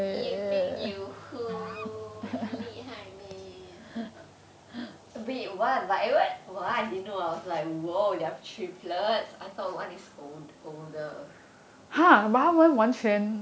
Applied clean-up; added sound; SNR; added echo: none; Musical instrument; 19 dB; none.